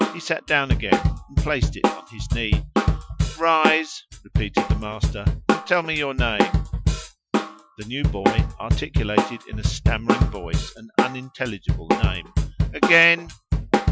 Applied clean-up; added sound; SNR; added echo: classical method Wiener filter.